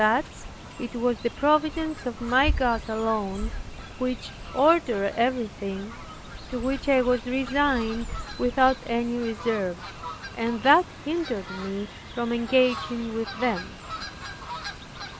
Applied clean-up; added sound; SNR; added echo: none; Fowl; 10 dB; none.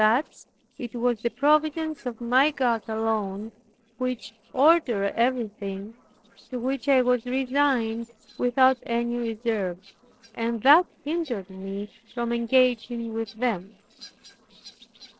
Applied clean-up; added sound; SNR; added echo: neural separator model SepFormer DNS4.